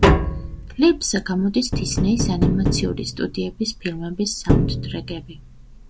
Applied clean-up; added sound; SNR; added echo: none; Tap; -1 dB; none.